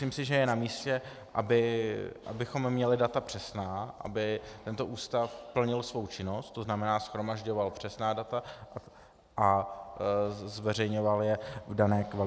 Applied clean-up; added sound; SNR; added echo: none; none; none; none.